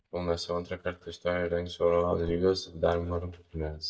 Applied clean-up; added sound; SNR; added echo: neural mask model DeepFilterNet 3.